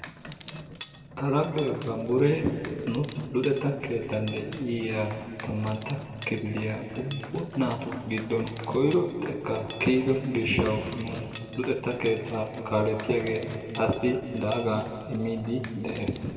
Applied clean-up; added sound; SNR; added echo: none; Mechanisms; 14 dB; reverberation time 2.3 s.